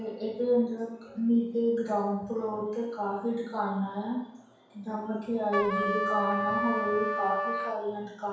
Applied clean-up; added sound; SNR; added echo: none; Trumpet; 1 dB; reverberation time 0.7 s.